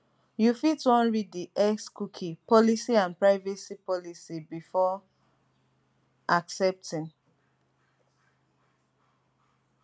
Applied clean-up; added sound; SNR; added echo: none; none; none; none.